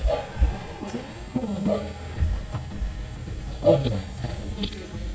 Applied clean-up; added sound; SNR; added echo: neural mask model DeepFilterNet 3.